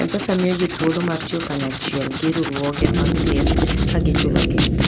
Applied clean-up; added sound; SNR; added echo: none; Wind instrument, woodwind instrument + Writing; -3 dB; none.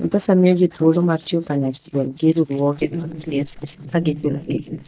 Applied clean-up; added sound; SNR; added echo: neural mask model DeepFilterNet 3.